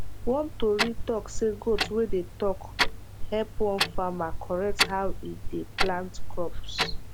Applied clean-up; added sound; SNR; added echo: none; Clock; -1 dB; none.